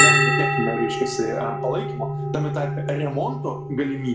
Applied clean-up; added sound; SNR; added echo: none; Bell; -4 dB; reverberation time 0.5 s.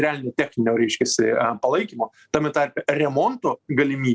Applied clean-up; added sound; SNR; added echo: none; none; none; none.